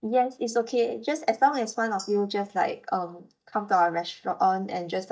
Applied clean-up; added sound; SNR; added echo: neural mask model DeepFilterNet 3.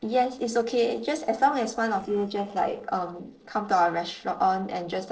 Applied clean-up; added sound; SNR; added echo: neural separator model SepFormer DNS4.